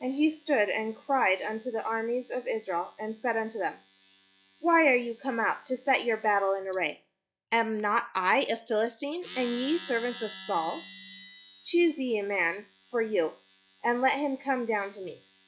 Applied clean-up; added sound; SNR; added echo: classical method log-MMSE.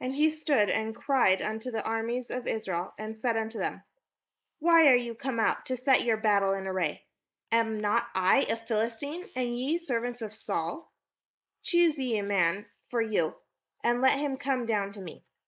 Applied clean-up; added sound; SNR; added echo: neural mask model Resemble Enhance denoiser.